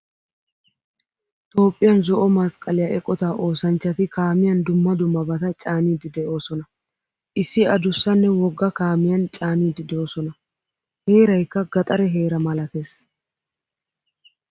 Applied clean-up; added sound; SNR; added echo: none; none; none; none.